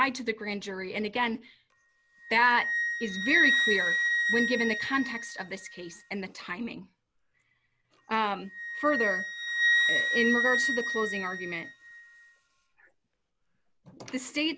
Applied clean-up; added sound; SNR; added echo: none; Wind instrument, woodwind instrument; 0 dB; none.